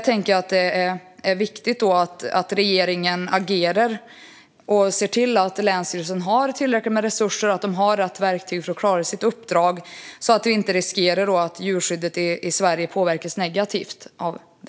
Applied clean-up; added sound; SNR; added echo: none; none; none; none.